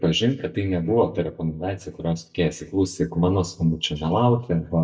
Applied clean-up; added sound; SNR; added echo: neural mask model DeepFilterNet 3.